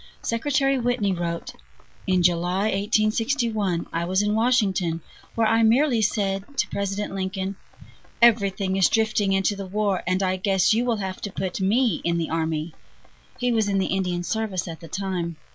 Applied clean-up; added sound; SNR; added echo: none; none; none; none.